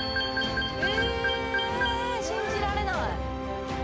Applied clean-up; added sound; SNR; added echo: none; Wind instrument, woodwind instrument; 7 dB; none.